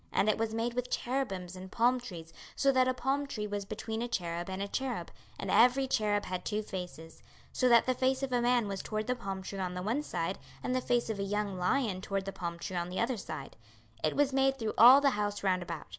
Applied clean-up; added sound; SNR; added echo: none; none; none; none.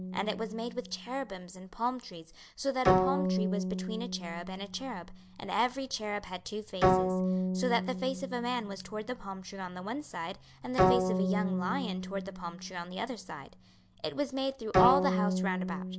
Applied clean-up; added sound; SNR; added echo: none; Bowed string instrument; -2 dB; none.